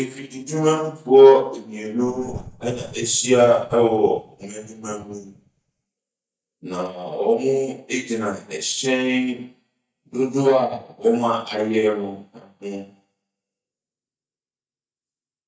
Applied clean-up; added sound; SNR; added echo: neural mask model DeepFilterNet 3.